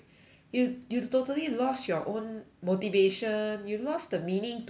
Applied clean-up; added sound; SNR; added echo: none; none; none; none.